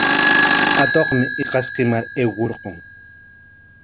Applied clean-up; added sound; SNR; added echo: none; Telephone; -2 dB; none.